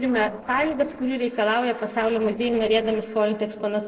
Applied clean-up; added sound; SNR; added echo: neural separator model SepFormer DNS4.